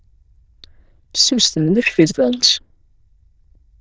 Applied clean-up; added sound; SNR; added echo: neural diffusion model UNIVERSE++.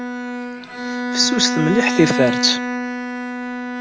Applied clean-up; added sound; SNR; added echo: none; Bowed string instrument; 2 dB; none.